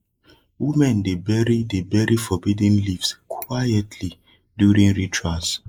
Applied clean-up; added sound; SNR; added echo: neural mask model Resemble Enhance denoiser.